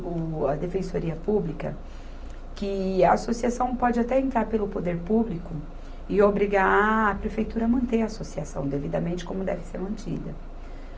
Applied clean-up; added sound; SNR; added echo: none; Bus; 11 dB; none.